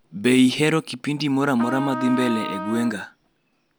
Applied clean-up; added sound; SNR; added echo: none; Trumpet; 9 dB; none.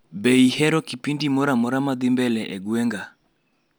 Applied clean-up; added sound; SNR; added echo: none; none; none; none.